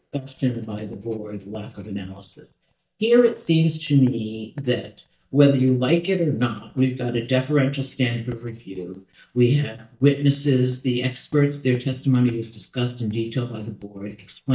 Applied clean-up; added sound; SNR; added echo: neural mask model DeepFilterNet 3.